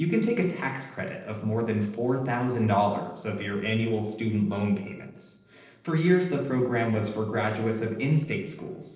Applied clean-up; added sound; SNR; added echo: neural separator model SepFormer DNS4.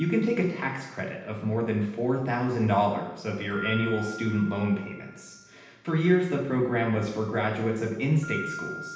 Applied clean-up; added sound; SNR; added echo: none; Keyboard (musical); 16 dB; reverberation time 0.9 s.